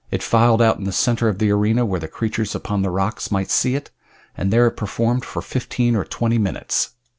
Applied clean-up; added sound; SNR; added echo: none; none; none; none.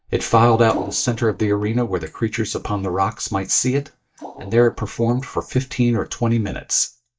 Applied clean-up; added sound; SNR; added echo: neural mask model DeepFilterNet 3.